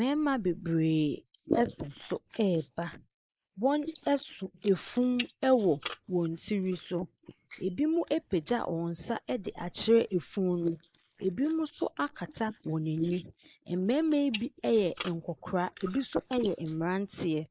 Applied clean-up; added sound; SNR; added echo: neural mask model Resemble Enhance denoiser.